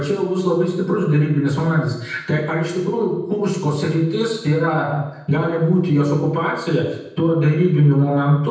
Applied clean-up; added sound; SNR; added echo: none; none; none; reverberation time 0.9 s.